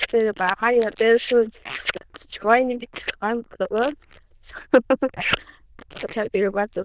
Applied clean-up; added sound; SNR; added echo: neural diffusion model UNIVERSE++.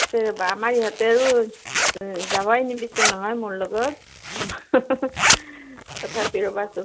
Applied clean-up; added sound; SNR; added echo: none; Zipper (clothing); 3 dB; none.